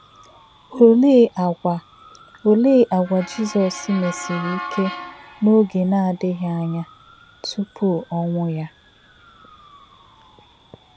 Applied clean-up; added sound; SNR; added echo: none; Motor vehicle (road) / Siren; 18 dB; none.